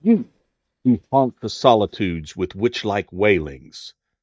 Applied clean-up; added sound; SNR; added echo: neural mask model DeepFilterNet 3.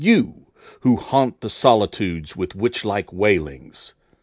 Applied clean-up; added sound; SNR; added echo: none; none; none; none.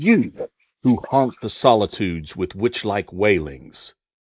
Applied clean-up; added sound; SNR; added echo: neural mask model Resemble Enhance denoiser.